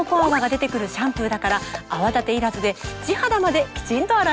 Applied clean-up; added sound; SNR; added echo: none; Livestock, farm animals, working animals; 19 dB; none.